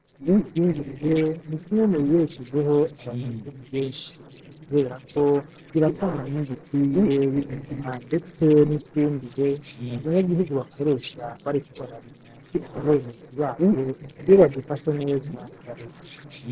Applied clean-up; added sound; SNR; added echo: neural separator model SepFormer DNS4.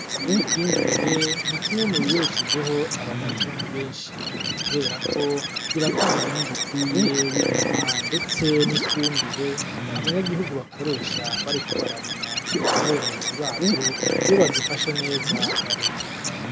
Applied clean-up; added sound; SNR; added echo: none; Bird; -3 dB; none.